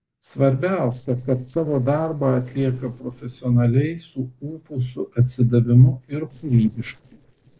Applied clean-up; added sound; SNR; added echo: neural separator model SepFormer DNS4.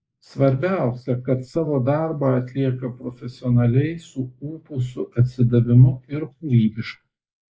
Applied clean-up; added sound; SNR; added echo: neural mask model Resemble Enhance denoiser.